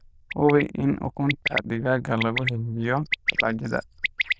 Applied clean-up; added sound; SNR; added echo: neural diffusion model UNIVERSE++.